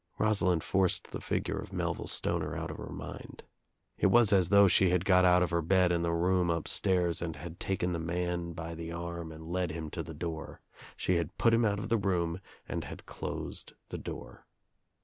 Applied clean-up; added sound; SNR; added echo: none; none; none; none.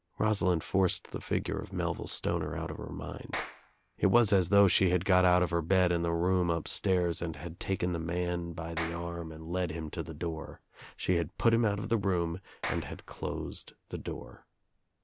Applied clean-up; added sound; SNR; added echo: none; Clapping; 14 dB; none.